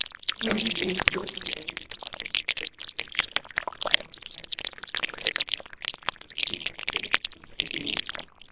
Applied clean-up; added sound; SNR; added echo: neural separator model SepFormer WHAMR!.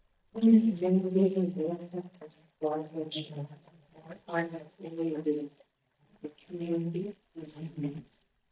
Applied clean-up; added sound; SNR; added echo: neural mask model DeepFilterNet 3.